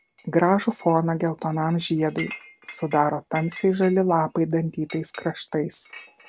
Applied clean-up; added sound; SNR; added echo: none; Chink, clink; 20 dB; none.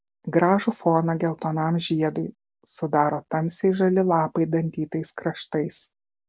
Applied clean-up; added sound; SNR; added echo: none; none; none; none.